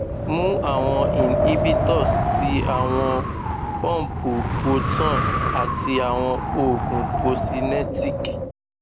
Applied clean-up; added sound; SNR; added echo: none; Wind; -2 dB; none.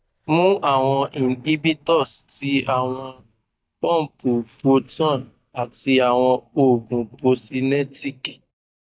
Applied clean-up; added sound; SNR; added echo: neural mask model DeepFilterNet 3.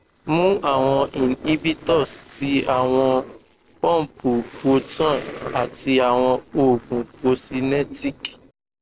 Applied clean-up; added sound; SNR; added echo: neural separator model SepFormer DNS4.